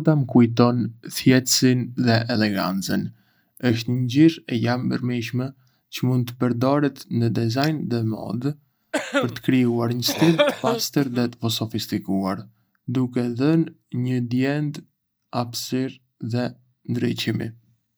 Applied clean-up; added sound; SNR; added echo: neural mask model DeepFilterNet 3.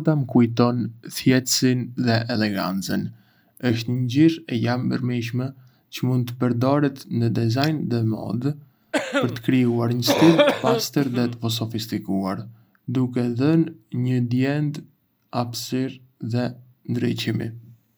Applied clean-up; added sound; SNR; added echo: none; Cough; 2 dB; none.